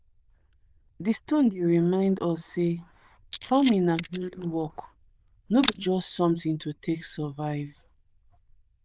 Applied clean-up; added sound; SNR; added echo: neural diffusion model UNIVERSE++.